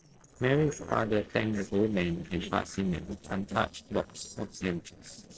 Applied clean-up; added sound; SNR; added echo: neural separator model SepFormer DNS4.